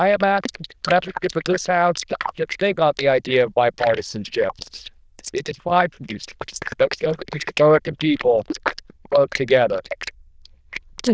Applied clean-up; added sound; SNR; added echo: neural diffusion model UNIVERSE++.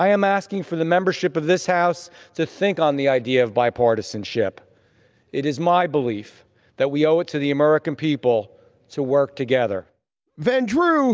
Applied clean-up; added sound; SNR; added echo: none; none; none; none.